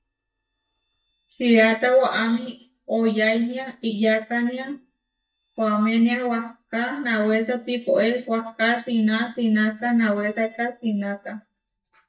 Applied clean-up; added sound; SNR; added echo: neural mask model DeepFilterNet 3.